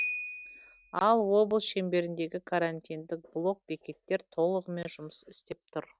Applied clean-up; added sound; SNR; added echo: neural mask model RNNoise.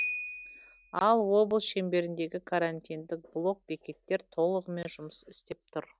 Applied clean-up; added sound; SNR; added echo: none; Piano; 14 dB; none.